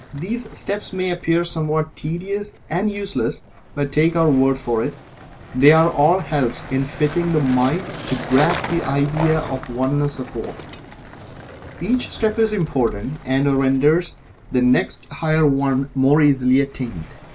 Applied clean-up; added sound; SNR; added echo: none; Skateboard; 15 dB; none.